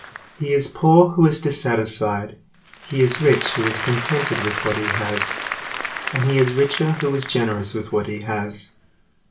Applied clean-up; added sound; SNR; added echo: none; Applause; 9 dB; reverberation time 0.2 s.